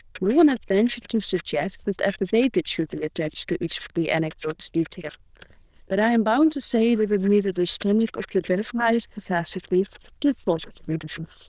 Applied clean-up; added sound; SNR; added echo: neural diffusion model UNIVERSE++.